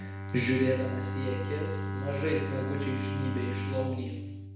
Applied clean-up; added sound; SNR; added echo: none; Bowed string instrument; 1 dB; reverberation time 0.9 s.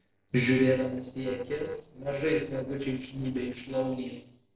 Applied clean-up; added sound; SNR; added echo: neural separator model SepFormer DNS4.